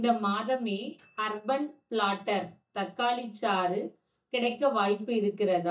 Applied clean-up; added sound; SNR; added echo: neural mask model DeepFilterNet 3.